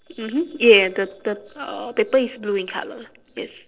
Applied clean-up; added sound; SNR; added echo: neural separator model SepFormer DNS4.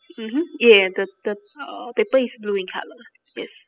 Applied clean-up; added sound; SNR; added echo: classical method spectral subtraction.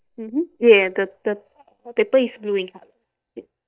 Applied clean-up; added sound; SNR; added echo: neural mask model DeepFilterNet 3.